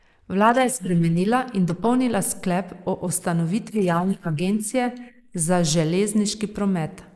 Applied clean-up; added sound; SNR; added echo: neural mask model Resemble Enhance denoiser.